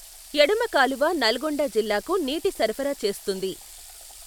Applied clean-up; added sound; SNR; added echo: none; Water tap, faucet / Water; 20 dB; none.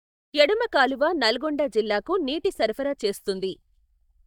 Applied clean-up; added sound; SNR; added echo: neural mask model DeepFilterNet 3.